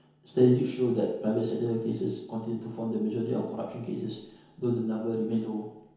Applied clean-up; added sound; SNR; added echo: none; none; none; reverberation time 1.0 s.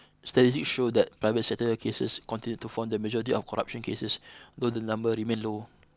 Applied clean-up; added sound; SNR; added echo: none; none; none; none.